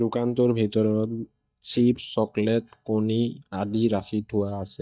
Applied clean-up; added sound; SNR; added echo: neural mask model DeepFilterNet 3.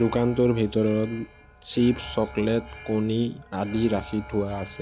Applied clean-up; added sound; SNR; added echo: none; Alarm; 17 dB; none.